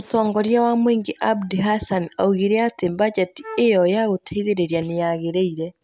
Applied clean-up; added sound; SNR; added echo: none; Wind instrument, woodwind instrument; 17 dB; none.